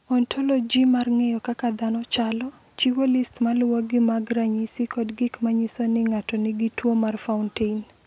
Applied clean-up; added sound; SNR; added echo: none; none; none; none.